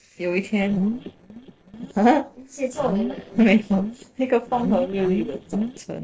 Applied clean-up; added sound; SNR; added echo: neural separator model SepFormer DNS4.